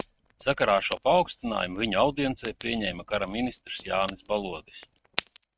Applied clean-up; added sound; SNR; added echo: neural mask model RNNoise.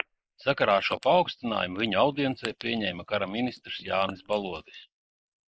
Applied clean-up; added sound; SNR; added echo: neural mask model Resemble Enhance denoiser.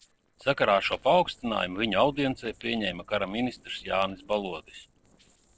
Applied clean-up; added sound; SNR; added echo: neural separator model SepFormer DNS4.